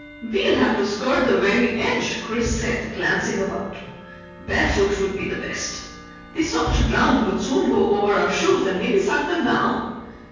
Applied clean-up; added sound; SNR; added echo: none; Tick-tock / Bell; 18 dB; reverberation time 1.3 s.